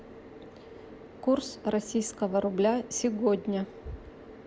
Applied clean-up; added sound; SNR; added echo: none; none; none; none.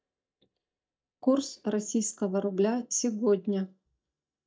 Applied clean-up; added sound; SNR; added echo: neural mask model DeepFilterNet 3.